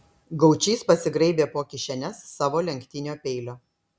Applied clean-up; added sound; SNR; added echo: none; none; none; none.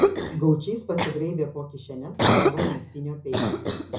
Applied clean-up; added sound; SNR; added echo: none; Cough; -3 dB; reverberation time 0.4 s.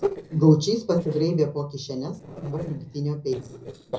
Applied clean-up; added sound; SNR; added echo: neural separator model SepFormer DNS4.